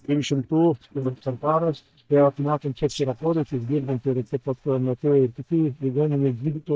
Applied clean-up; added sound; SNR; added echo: neural mask model DeepFilterNet 3.